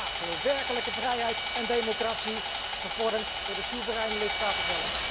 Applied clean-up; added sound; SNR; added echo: none; Sawing; 0 dB; none.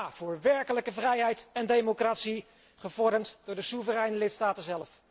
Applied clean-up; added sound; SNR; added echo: none; none; none; none.